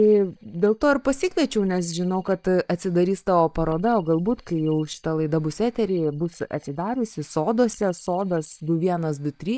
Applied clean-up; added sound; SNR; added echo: neural mask model DeepFilterNet 3.